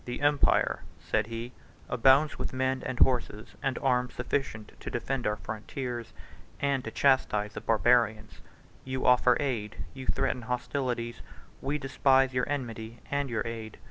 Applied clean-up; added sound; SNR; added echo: none; none; none; none.